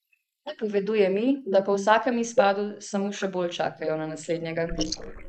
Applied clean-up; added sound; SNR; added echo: neural mask model Resemble Enhance denoiser.